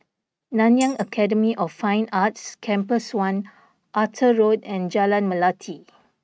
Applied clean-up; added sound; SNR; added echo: neural mask model RNNoise.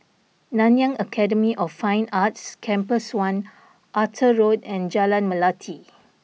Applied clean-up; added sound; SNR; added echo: none; none; none; none.